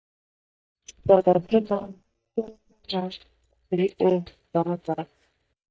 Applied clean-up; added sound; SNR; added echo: neural mask model DeepFilterNet 3.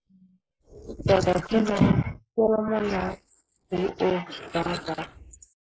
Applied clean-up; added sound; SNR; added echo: neural mask model Resemble Enhance denoiser.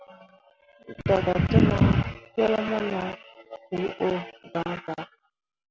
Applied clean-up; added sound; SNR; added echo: none; none; none; none.